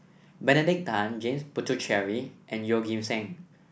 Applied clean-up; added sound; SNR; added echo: none; none; none; none.